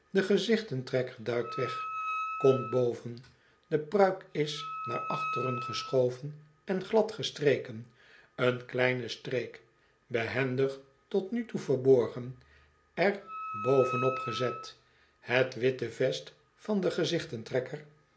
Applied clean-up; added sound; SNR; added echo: none; Wind instrument, woodwind instrument; 8 dB; none.